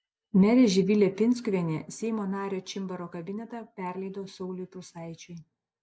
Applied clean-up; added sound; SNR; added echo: none; none; none; none.